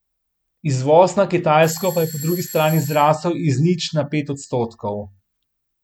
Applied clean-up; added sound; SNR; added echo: none; Bell / Doorbell; 18 dB; none.